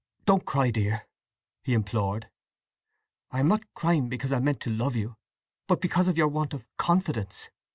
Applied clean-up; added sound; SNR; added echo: none; none; none; none.